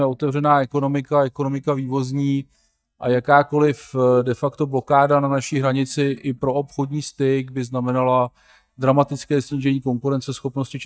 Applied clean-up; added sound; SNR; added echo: neural mask model DeepFilterNet 3.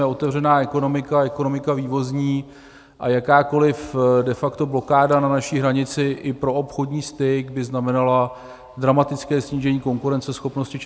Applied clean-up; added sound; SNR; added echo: none; none; none; none.